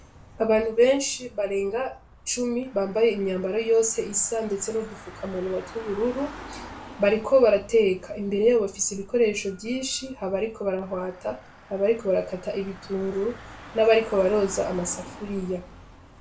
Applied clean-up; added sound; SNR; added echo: none; Engine / Car; 19 dB; reverberation time 0.3 s.